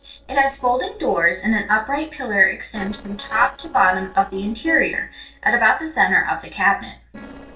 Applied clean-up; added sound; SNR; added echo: neural separator model SepFormer DNS4.